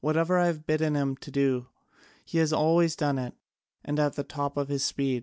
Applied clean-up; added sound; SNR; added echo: none; none; none; none.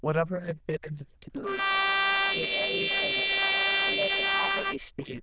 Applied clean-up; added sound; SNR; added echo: neural diffusion model UNIVERSE++.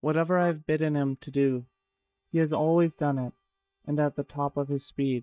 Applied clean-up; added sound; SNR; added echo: neural mask model DeepFilterNet 3.